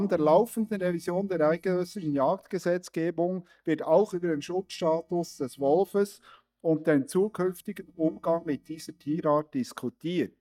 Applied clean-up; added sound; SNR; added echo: neural mask model DeepFilterNet 3.